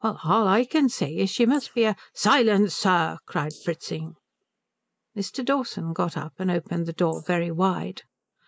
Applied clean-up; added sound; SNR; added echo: neural mask model Resemble Enhance denoiser.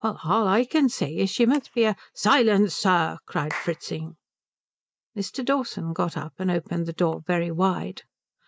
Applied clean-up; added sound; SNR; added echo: neural mask model DeepFilterNet 3.